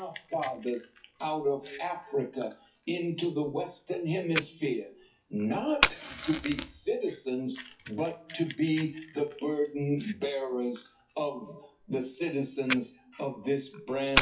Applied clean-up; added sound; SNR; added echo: classical method WPE with log-MMSE.